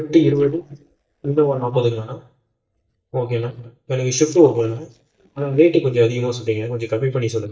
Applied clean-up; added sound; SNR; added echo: neural mask model DeepFilterNet 3.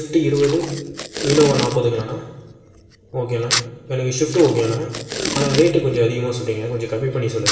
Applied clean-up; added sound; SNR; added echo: none; Packing tape, duct tape; 8 dB; reverberation time 1.1 s.